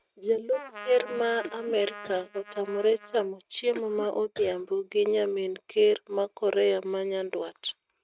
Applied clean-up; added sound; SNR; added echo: neural mask model RNNoise.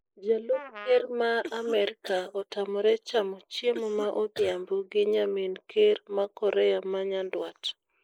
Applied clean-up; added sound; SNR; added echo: neural mask model Resemble Enhance denoiser.